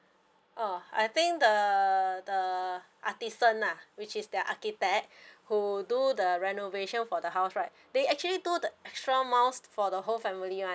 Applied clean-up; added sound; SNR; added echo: none; none; none; none.